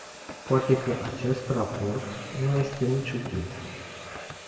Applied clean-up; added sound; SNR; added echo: none; Domestic sounds, home sounds; 12 dB; reverberation time 2.3 s.